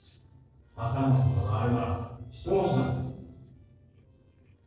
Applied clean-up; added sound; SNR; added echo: neural separator model SepFormer DNS4.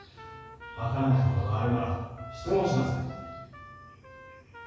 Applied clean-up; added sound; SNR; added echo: none; Trumpet; 17 dB; reverberation time 1.3 s.